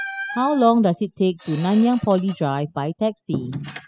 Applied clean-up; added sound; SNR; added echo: classical method spectral subtraction.